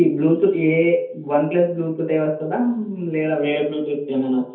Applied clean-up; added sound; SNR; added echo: none; none; none; reverberation time 0.5 s.